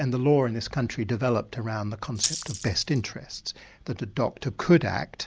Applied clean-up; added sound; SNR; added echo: none; Rattle (instrument); 8 dB; none.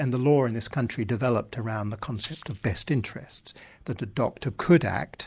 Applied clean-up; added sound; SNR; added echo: neural mask model Resemble Enhance denoiser.